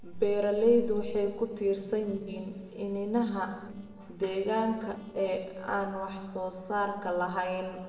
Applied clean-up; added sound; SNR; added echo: neural separator model SepFormer DNS4.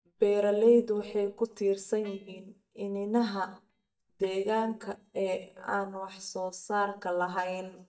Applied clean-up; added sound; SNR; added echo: neural mask model DeepFilterNet 3.